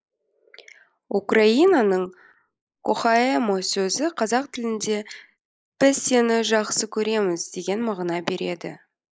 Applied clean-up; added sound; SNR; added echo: neural mask model Resemble Enhance denoiser.